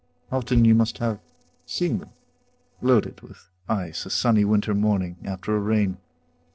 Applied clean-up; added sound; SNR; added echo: neural separator model SepFormer DNS4.